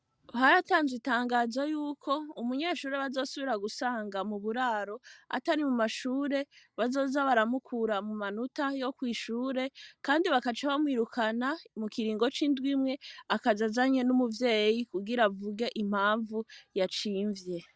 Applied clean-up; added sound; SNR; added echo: none; none; none; none.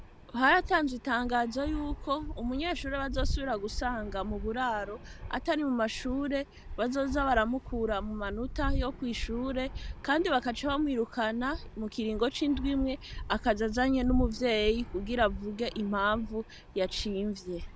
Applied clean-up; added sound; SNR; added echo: none; Fixed-wing aircraft, airplane; 8 dB; none.